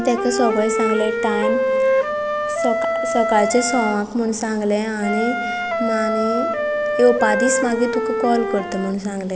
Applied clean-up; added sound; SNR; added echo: none; Wind instrument, woodwind instrument; 1 dB; none.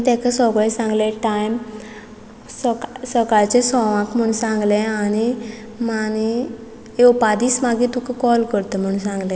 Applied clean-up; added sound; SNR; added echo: none; none; none; none.